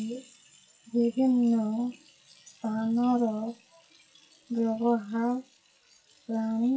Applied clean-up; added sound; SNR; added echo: classical method WPE with log-MMSE.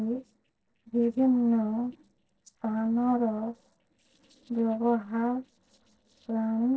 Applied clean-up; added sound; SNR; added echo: neural separator model SepFormer DNS4.